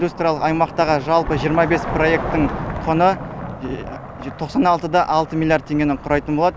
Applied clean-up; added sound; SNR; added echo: none; none; none; none.